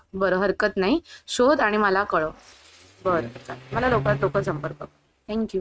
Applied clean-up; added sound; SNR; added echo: neural mask model RNNoise.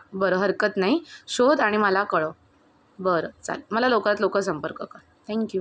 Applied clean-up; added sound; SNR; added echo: none; none; none; none.